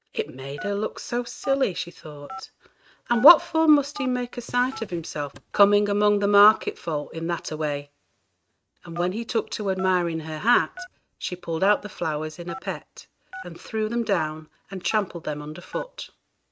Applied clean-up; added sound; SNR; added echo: neural mask model RNNoise.